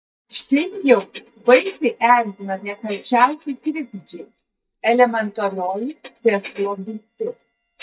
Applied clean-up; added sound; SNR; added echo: neural mask model DeepFilterNet 3.